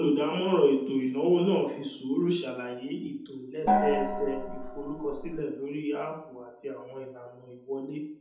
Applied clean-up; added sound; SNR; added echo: none; Gong; 0 dB; reverberation time 2.0 s.